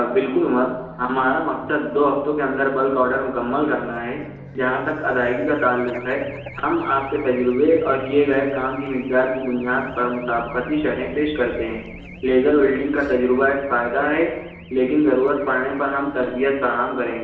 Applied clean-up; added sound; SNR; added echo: none; Race car, auto racing / Alarm; 18 dB; reverberation time 0.9 s.